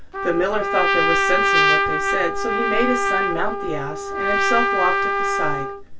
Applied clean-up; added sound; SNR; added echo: none; Trumpet; -3 dB; reverberation time 0.2 s.